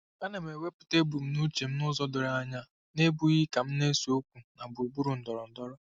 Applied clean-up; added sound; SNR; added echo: none; none; none; none.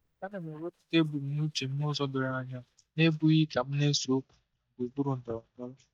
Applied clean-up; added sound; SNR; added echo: neural mask model DeepFilterNet 3.